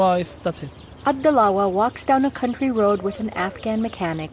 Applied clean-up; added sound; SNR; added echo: none; none; none; none.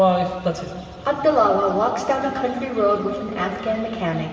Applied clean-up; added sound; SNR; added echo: none; none; none; reverberation time 2.9 s.